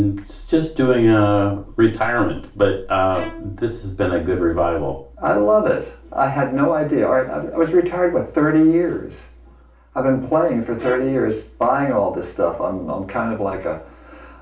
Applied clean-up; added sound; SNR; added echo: none; Bowed string instrument; 19 dB; reverberation time 0.4 s.